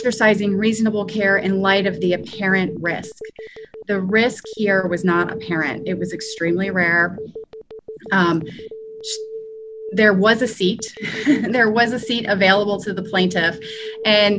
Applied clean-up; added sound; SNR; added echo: none; Telephone; 14 dB; none.